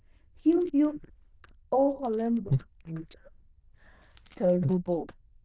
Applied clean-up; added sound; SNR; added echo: neural diffusion model UNIVERSE++.